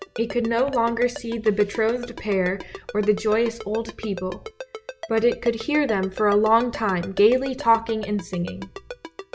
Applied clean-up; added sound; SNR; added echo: none; Ringtone; 15 dB; none.